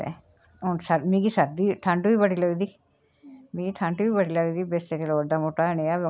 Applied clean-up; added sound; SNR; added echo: none; none; none; none.